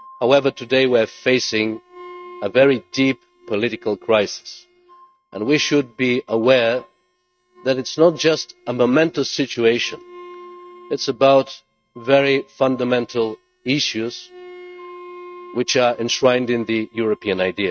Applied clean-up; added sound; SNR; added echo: neural mask model RNNoise.